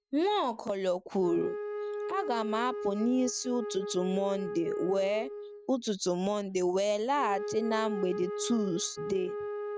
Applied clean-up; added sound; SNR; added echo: neural mask model RNNoise.